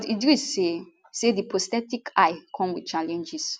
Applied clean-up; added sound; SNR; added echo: none; none; none; none.